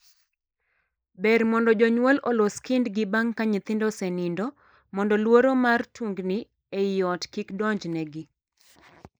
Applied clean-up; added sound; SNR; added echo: neural mask model Resemble Enhance denoiser.